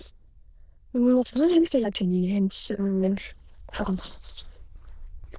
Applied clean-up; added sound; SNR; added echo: neural diffusion model UNIVERSE++.